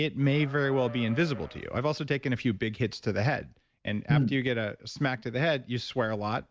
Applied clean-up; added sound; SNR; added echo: none; Livestock, farm animals, working animals; 17 dB; none.